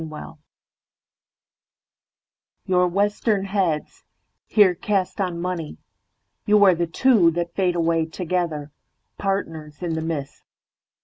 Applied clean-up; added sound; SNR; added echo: none; none; none; none.